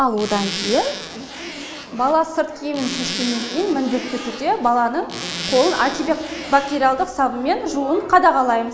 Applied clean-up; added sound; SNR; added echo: none; Zipper (clothing); 10 dB; none.